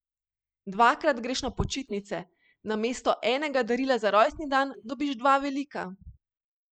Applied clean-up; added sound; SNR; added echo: neural mask model Resemble Enhance denoiser.